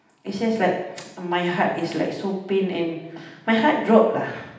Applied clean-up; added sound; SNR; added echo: none; none; none; reverberation time 0.8 s.